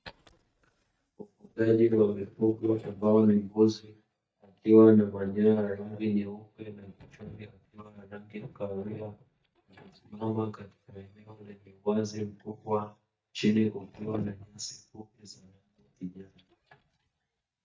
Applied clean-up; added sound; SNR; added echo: neural mask model DeepFilterNet 3.